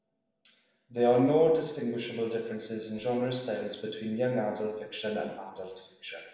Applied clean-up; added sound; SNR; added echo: none; none; none; reverberation time 1.0 s.